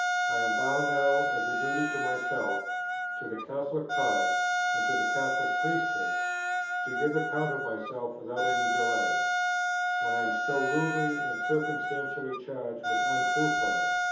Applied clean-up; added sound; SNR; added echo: none; Wind instrument, woodwind instrument; -5 dB; reverberation time 0.6 s.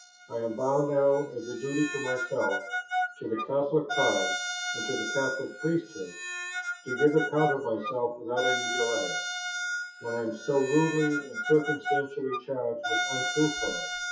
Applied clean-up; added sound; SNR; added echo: classical method WPE with log-MMSE.